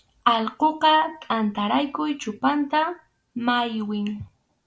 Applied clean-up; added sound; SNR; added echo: none; none; none; none.